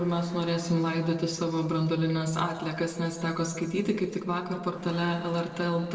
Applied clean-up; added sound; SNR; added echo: neural separator model SepFormer DNS4.